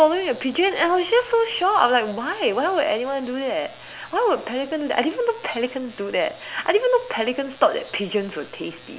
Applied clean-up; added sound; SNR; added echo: none; none; none; none.